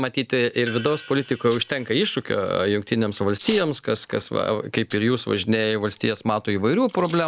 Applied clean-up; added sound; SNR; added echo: none; Hi-hat + Packing tape, duct tape / Tearing; 18 dB; none.